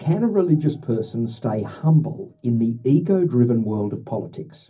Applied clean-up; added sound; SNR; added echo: none; none; none; reverberation time 0.4 s.